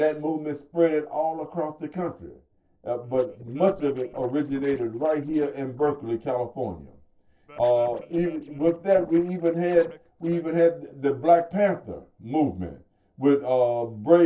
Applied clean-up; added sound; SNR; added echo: neural separator model SepFormer DNS4.